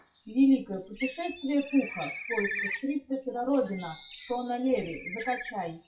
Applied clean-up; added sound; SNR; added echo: classical method WPE with log-MMSE.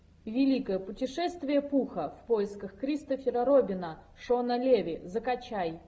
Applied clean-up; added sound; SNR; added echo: none; none; none; none.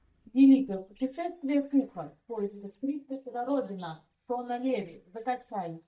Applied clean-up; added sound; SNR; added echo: neural mask model DeepFilterNet 3.